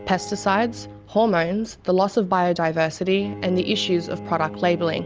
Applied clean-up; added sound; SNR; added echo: none; Bowed string instrument; 15 dB; none.